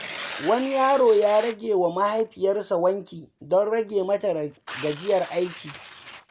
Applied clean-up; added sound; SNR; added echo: none; Tearing; 13 dB; none.